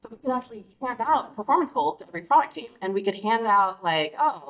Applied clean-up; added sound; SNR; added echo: neural mask model DeepFilterNet 3.